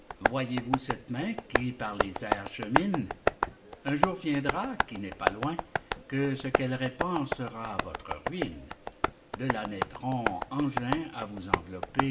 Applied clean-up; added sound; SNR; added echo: none; Tap; -1 dB; reverberation time 0.7 s.